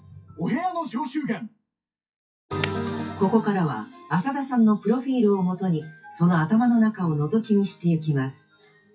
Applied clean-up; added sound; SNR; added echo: classical method WPE with log-MMSE.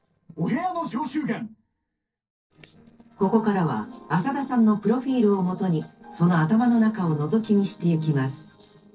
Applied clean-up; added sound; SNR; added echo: neural separator model SepFormer DNS4.